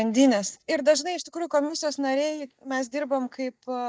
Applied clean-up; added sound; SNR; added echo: neural mask model DeepFilterNet 3.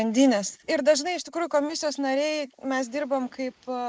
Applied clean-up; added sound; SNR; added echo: neural mask model Resemble Enhance denoiser.